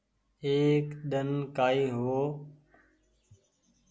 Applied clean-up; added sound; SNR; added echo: none; none; none; none.